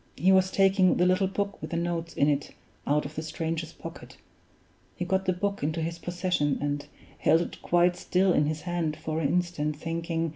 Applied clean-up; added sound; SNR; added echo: none; none; none; none.